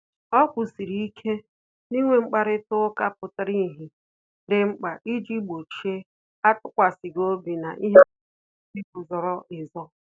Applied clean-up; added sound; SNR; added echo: none; none; none; none.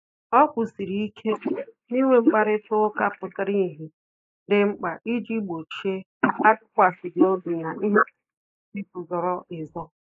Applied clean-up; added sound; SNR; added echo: neural mask model Resemble Enhance denoiser.